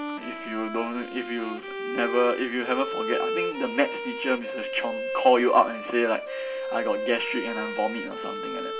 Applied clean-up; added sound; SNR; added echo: none; Bowed string instrument; 5 dB; reverberation time 0.2 s.